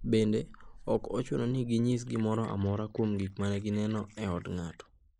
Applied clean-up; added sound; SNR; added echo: neural mask model Resemble Enhance denoiser.